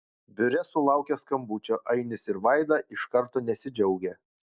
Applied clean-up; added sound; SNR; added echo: none; none; none; none.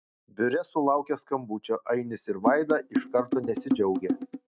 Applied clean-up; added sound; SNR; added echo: neural mask model RNNoise.